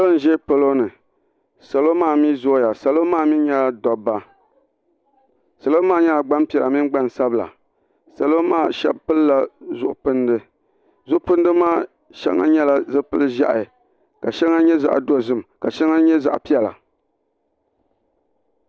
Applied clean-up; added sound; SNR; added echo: none; none; none; none.